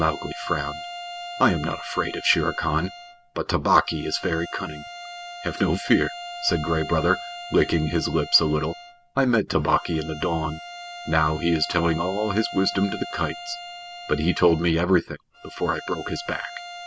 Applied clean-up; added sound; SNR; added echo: none; Bowed string instrument; 13 dB; none.